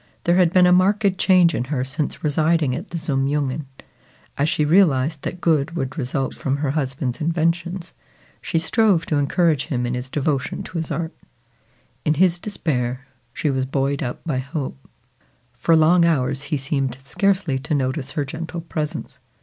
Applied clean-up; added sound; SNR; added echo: neural mask model Resemble Enhance denoiser.